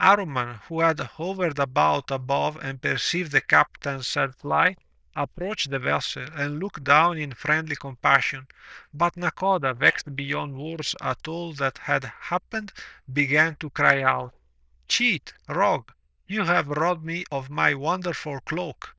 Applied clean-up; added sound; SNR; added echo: neural diffusion model UNIVERSE++.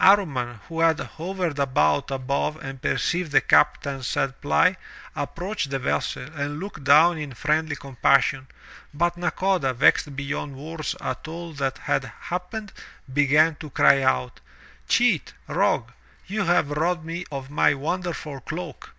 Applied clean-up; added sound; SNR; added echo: none; none; none; none.